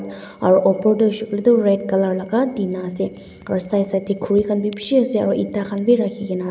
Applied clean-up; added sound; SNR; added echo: none; none; none; none.